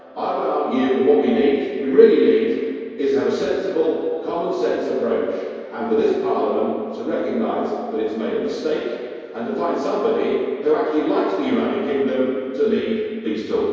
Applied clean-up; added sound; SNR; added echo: none; none; none; reverberation time 2.2 s.